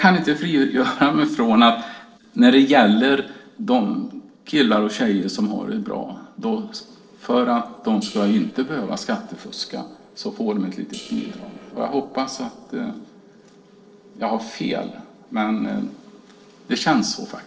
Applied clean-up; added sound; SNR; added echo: neural separator model SepFormer DNS4.